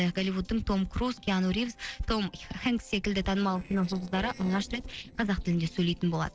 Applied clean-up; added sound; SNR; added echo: neural separator model SepFormer DNS4.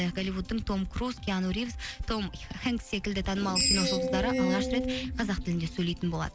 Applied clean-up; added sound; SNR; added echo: none; Screech; 3 dB; none.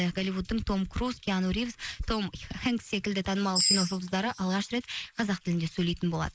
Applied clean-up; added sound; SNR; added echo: neural mask model Resemble Enhance denoiser.